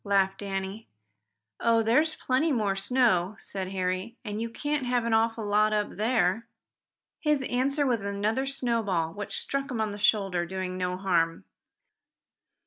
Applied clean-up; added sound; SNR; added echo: none; none; none; none.